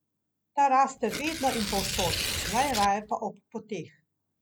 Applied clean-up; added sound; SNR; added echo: none; Tearing; 4 dB; none.